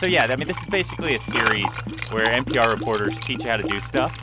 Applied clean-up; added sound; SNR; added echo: none; Liquid; 2 dB; none.